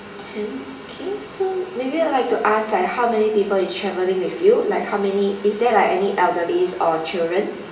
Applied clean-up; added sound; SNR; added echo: none; none; none; reverberation time 0.9 s.